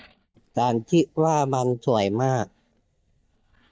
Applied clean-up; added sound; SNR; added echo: neural mask model DeepFilterNet 3.